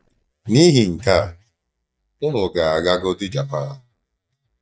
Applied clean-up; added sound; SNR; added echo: neural mask model DeepFilterNet 3.